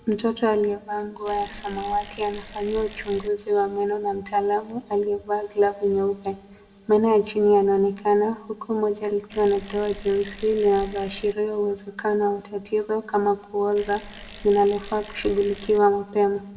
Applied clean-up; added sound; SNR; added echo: none; Bicycle; 17 dB; reverberation time 1.2 s.